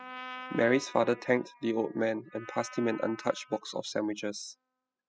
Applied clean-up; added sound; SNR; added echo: classical method spectral subtraction.